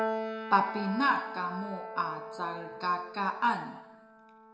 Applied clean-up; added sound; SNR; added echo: none; Piano; 7 dB; reverberation time 0.9 s.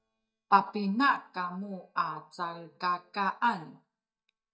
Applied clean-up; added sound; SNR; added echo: neural mask model DeepFilterNet 3.